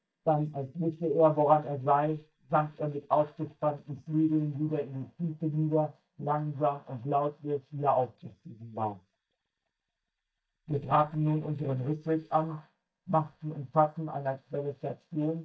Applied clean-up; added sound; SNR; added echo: neural mask model DeepFilterNet 3.